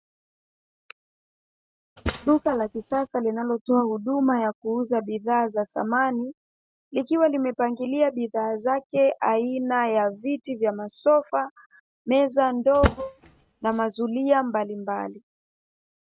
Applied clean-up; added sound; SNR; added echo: neural mask model RNNoise.